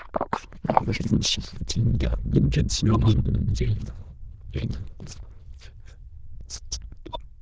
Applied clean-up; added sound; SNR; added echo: neural diffusion model UNIVERSE++.